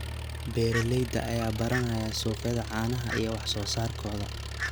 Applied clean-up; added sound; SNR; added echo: none; Engine + Fowl; 5 dB; none.